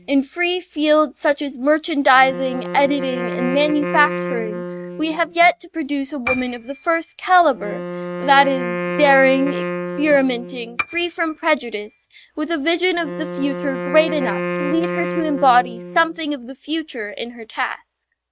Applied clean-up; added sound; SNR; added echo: neural mask model RNNoise.